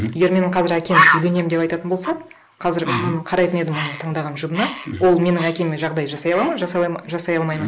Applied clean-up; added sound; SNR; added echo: neural mask model Resemble Enhance denoiser.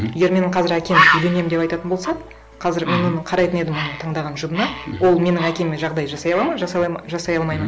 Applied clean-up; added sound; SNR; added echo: none; Bird; 6 dB; none.